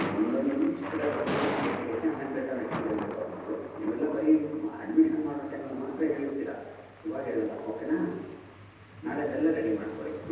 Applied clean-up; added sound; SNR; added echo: none; Thunder; 10 dB; reverberation time 1.1 s.